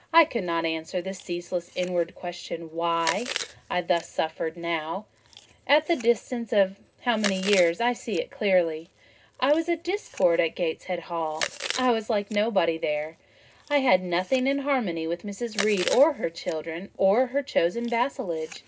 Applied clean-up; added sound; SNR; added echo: none; Chewing, mastication; 14 dB; reverberation time 0.2 s.